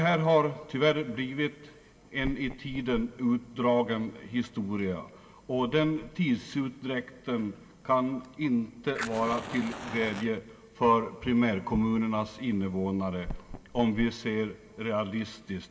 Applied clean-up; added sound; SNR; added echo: none; Fire; 16 dB; reverberation time 1.3 s.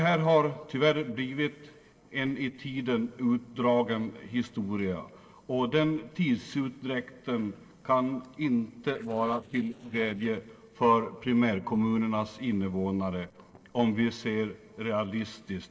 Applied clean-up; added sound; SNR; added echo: neural separator model SepFormer DNS4.